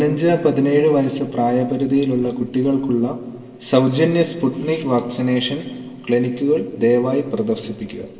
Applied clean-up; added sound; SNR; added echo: neural separator model SepFormer DNS4.